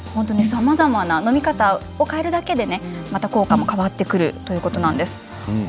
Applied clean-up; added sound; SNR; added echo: none; Snare drum; 9 dB; none.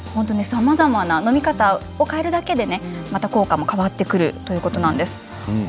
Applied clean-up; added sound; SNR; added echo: none; none; none; none.